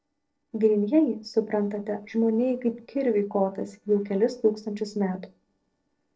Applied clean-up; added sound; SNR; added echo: neural separator model SepFormer DNS4.